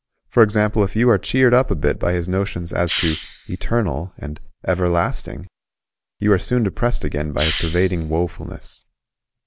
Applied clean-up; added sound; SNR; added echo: none; Hiss; 12 dB; none.